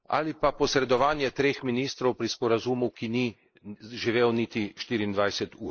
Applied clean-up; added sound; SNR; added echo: neural mask model Resemble Enhance denoiser.